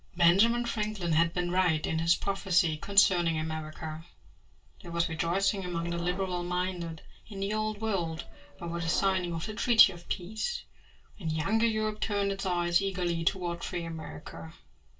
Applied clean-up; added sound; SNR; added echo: none; Subway, metro, underground; 18 dB; reverberation time 0.1 s.